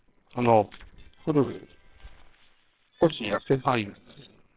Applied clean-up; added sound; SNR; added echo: neural separator model SepFormer WHAMR!.